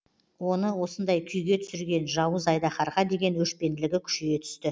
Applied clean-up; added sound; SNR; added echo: none; none; none; none.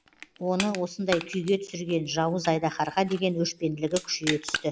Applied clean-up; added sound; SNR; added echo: none; Crushing; 11 dB; none.